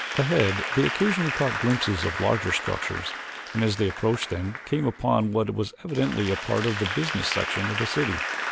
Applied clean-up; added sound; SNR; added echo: none; Applause / Crowd; 6 dB; none.